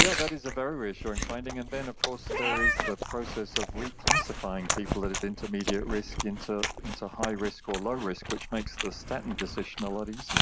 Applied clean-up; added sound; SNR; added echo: none; Chewing, mastication + Meow; -2 dB; none.